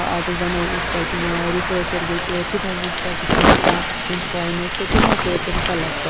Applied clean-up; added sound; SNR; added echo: none; Rain + Crumpling, crinkling; -5 dB; none.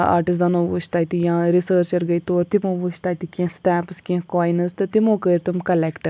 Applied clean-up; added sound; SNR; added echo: none; none; none; none.